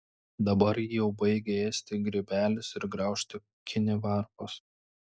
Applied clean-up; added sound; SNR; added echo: none; none; none; none.